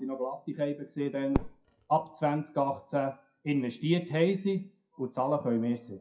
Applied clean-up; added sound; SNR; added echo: classical method WPE with log-MMSE.